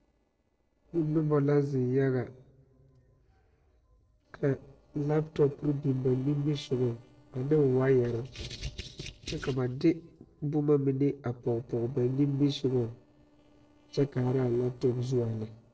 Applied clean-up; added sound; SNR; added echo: neural separator model SepFormer DNS4.